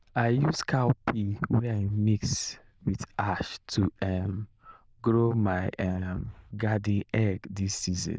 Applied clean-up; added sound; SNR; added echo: neural diffusion model UNIVERSE++.